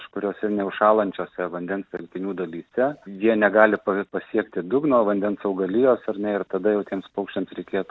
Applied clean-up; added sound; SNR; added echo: none; none; none; none.